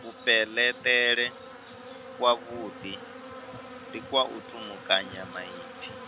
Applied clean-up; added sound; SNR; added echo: none; Insect; 14 dB; none.